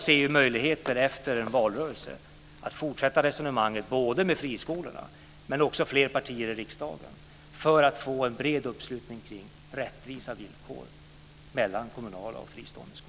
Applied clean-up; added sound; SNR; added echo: none; none; none; none.